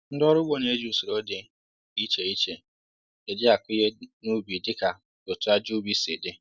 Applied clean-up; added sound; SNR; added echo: none; none; none; none.